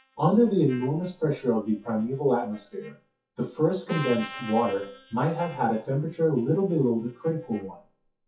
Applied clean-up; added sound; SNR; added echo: classical method WPE with log-MMSE.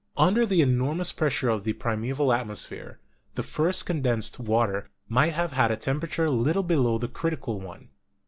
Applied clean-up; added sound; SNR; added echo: none; none; none; none.